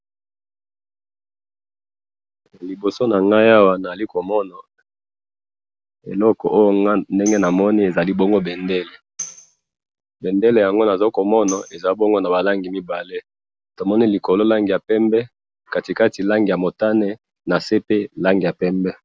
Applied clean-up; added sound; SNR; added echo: none; Tambourine; 19 dB; none.